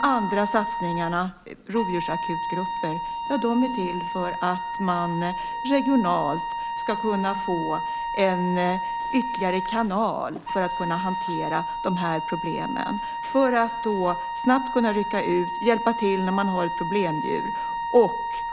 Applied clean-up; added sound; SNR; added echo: none; Wind instrument, woodwind instrument; 4 dB; none.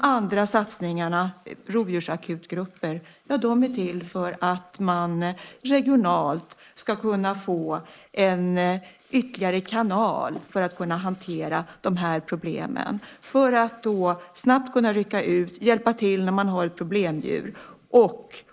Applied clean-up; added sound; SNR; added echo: neural mask model Resemble Enhance denoiser.